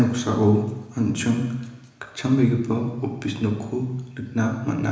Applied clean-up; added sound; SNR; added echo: none; none; none; reverberation time 1.0 s.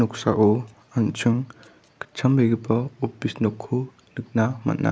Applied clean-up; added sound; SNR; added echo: none; none; none; none.